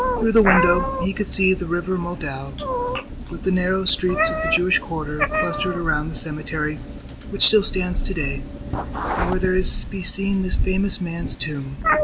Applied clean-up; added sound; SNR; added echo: none; Meow; 3 dB; none.